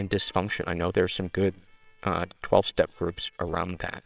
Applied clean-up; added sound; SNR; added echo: neural separator model SepFormer WHAMR!.